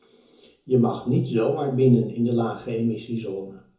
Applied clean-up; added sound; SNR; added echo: none; none; none; reverberation time 0.6 s.